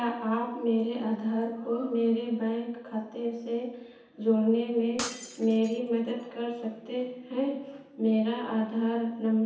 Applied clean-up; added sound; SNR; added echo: none; Shatter; 13 dB; reverberation time 0.9 s.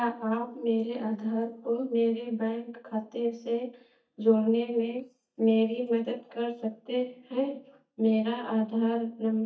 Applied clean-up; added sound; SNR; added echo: neural mask model DeepFilterNet 3.